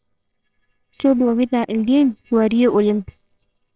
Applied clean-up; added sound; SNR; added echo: neural separator model SepFormer WHAMR!.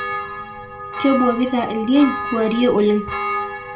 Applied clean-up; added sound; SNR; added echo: none; Church bell; 7 dB; reverberation time 0.3 s.